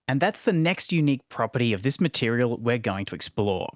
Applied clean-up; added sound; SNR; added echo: none; none; none; none.